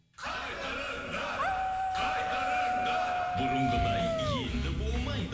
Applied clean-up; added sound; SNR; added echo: none; Dog; -2 dB; reverberation time 2.5 s.